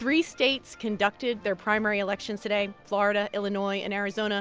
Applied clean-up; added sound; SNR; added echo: none; none; none; none.